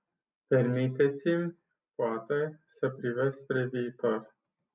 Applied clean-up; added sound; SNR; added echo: none; none; none; none.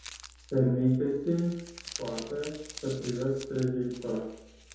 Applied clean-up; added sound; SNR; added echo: none; Crumpling, crinkling; 16 dB; reverberation time 0.8 s.